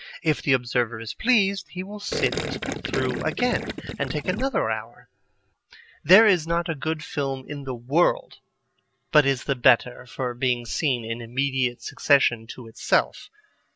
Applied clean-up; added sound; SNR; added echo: none; Gurgling; 5 dB; none.